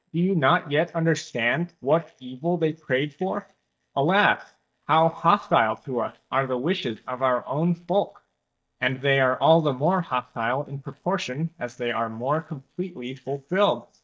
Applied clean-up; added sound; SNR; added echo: neural mask model DeepFilterNet 3.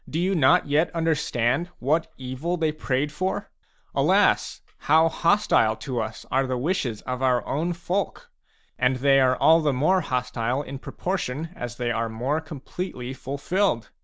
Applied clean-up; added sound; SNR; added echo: none; none; none; none.